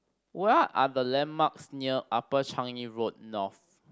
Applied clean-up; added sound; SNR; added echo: none; none; none; none.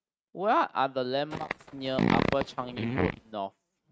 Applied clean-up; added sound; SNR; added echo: neural mask model RNNoise.